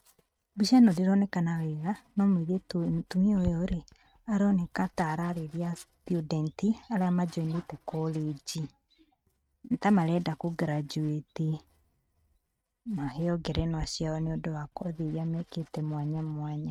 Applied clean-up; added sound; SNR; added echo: neural mask model RNNoise.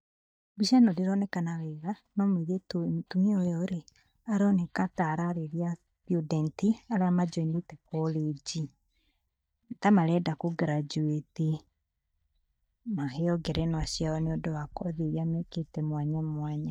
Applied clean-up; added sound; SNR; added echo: neural mask model DeepFilterNet 3.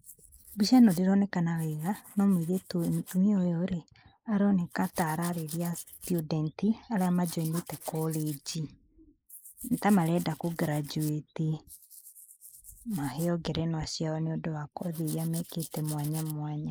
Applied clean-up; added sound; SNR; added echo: neural mask model Resemble Enhance denoiser.